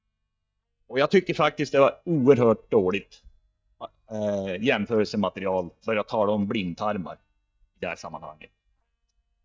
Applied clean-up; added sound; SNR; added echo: neural mask model DeepFilterNet 3.